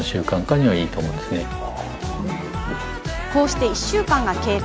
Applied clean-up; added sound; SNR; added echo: none; none; none; none.